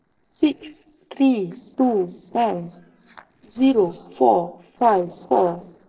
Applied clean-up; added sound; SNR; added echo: neural separator model SepFormer DNS4.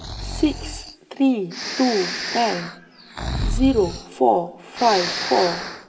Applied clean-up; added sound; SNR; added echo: none; Breathing; 6 dB; reverberation time 0.7 s.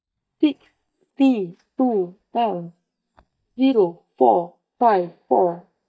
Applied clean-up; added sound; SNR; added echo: neural mask model DeepFilterNet 3.